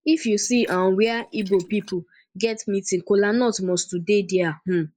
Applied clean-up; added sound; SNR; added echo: neural mask model Resemble Enhance denoiser.